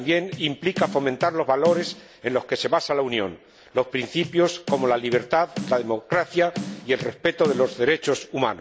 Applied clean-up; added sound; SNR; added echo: none; Bass drum / Snare drum; 11 dB; none.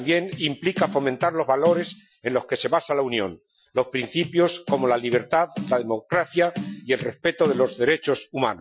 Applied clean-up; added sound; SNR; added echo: classical method Wiener filter.